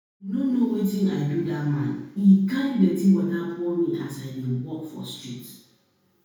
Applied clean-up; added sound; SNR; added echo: none; none; none; reverberation time 0.6 s.